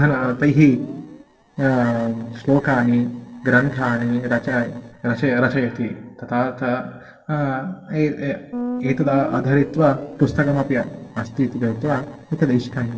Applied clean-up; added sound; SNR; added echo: neural separator model SepFormer DNS4.